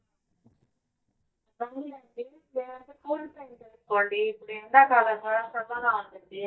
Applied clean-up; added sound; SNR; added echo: neural mask model DeepFilterNet 3.